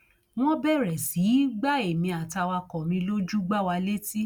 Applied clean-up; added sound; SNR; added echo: none; none; none; none.